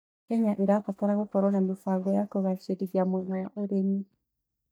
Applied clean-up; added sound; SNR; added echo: neural mask model DeepFilterNet 3.